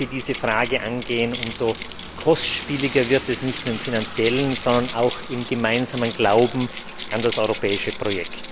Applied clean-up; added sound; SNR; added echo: none; Keys jangling + Aircraft; 9 dB; none.